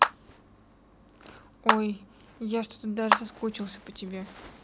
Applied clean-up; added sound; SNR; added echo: none; Clapping; -3 dB; none.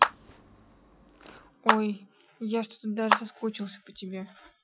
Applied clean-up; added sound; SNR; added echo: classical method Wiener filter.